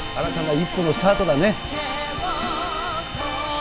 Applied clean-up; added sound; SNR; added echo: none; Crackle; 14 dB; none.